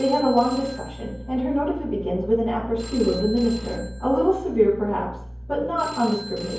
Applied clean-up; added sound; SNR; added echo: none; Telephone; 19 dB; reverberation time 0.9 s.